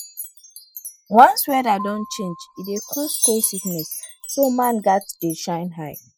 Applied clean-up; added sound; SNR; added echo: classical method spectral subtraction.